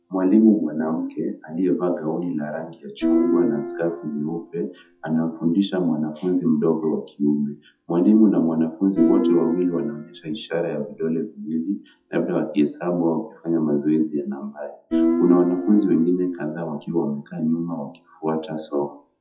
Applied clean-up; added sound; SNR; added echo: classical method WPE with log-MMSE.